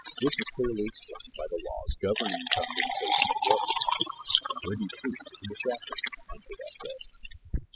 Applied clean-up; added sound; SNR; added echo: classical method spectral subtraction.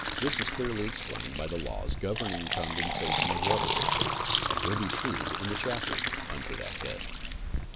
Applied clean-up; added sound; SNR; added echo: none; Fill (with liquid); -4 dB; none.